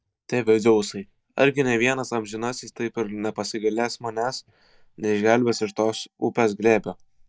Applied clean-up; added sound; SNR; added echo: neural mask model DeepFilterNet 3.